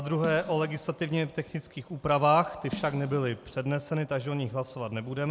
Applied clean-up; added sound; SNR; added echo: none; Snare drum; 16 dB; none.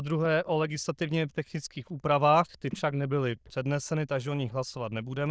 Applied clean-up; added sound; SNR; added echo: neural diffusion model UNIVERSE++.